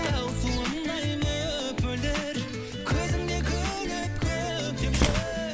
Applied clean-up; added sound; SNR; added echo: none; Slam; 9 dB; none.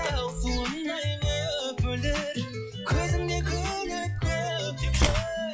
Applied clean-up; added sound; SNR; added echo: classical method log-MMSE.